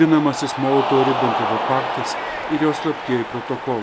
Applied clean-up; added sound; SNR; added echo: none; Cheering; 4 dB; none.